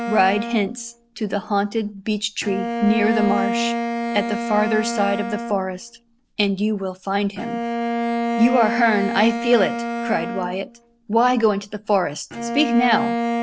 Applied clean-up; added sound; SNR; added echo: none; Bowed string instrument; 4 dB; none.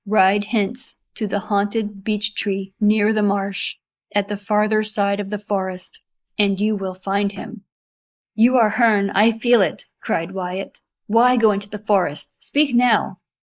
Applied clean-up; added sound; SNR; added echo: neural mask model Resemble Enhance denoiser.